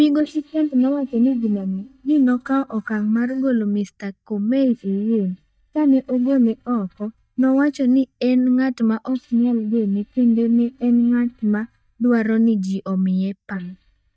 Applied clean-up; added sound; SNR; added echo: neural mask model DeepFilterNet 3.